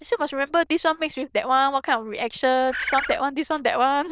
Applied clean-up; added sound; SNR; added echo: neural diffusion model UNIVERSE++.